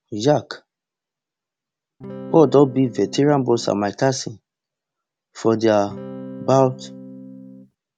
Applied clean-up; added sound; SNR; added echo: none; Electric guitar / Strum; 15 dB; none.